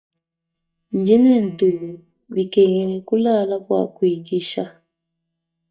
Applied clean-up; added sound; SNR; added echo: neural mask model DeepFilterNet 3.